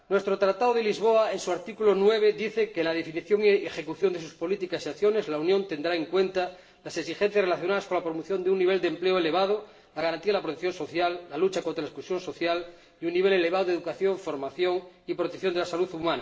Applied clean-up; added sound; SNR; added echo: none; none; none; reverberation time 0.7 s.